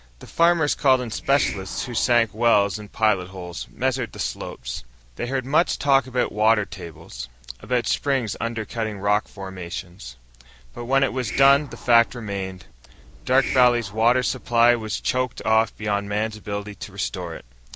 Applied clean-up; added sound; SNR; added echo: none; Hiss; 13 dB; none.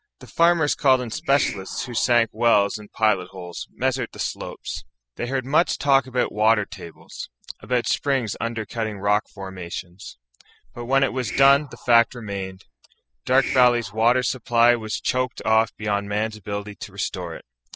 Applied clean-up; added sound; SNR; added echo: classical method spectral subtraction.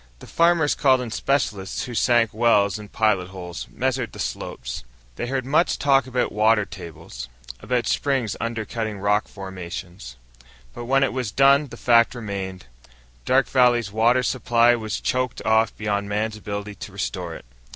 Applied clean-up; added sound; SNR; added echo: none; none; none; none.